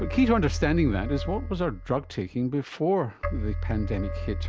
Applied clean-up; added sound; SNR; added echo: none; Keyboard (musical); 5 dB; none.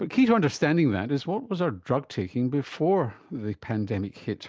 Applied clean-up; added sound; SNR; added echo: none; none; none; none.